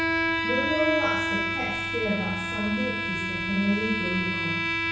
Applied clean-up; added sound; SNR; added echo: none; Bowed string instrument; -2 dB; reverberation time 0.6 s.